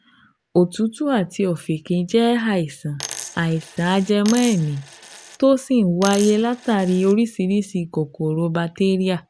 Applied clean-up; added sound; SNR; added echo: none; Coin (dropping); 11 dB; none.